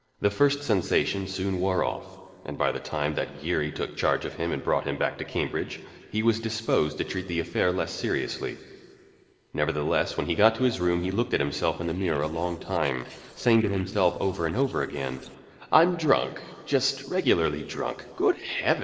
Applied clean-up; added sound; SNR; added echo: neural separator model SepFormer DNS4.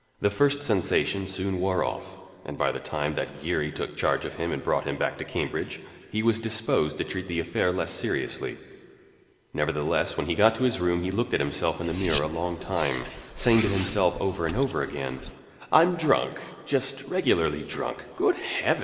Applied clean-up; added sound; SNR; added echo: none; Car; 10 dB; reverberation time 2.5 s.